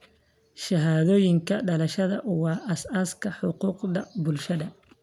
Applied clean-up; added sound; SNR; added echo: none; none; none; none.